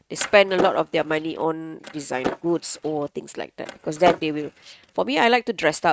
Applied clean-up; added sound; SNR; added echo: neural mask model RNNoise.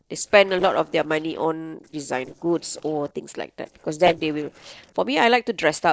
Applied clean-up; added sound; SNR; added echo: neural separator model SepFormer DNS4.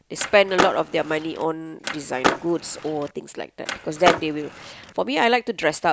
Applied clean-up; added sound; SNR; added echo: none; Skateboard; 4 dB; none.